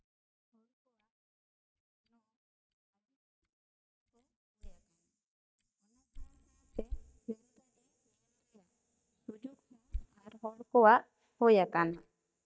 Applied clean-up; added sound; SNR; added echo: neural mask model DeepFilterNet 3.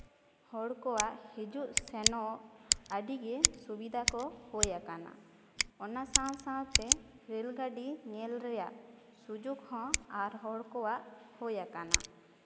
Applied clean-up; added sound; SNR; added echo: none; Scissors; -2 dB; none.